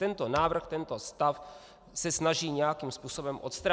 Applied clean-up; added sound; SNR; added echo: none; Finger snapping; 18 dB; none.